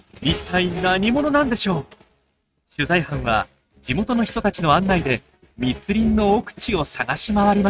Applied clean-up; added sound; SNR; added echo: neural mask model RNNoise.